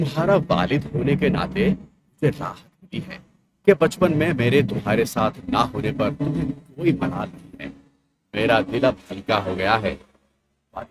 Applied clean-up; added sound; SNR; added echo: neural mask model RNNoise.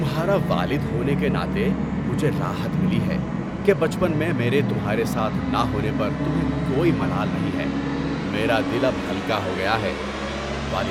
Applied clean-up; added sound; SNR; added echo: none; Musical instrument; -1 dB; none.